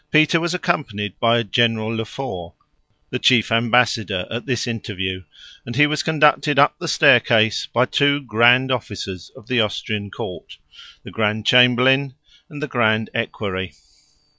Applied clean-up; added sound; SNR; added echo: none; none; none; none.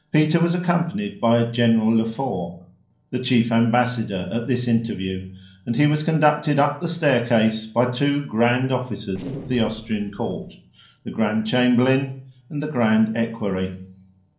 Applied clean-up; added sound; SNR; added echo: neural separator model SepFormer DNS4.